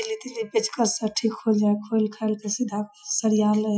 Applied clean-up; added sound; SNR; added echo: classical method Wiener filter.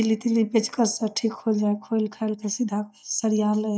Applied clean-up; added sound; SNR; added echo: neural mask model DeepFilterNet 3.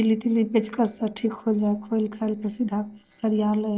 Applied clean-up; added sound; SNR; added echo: neural separator model SepFormer DNS4.